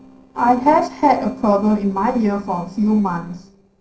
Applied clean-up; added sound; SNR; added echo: neural separator model SepFormer DNS4.